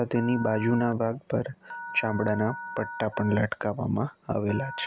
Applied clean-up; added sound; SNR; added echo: none; Telephone; 13 dB; none.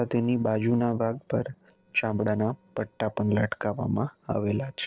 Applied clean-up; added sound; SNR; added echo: neural separator model SepFormer DNS4.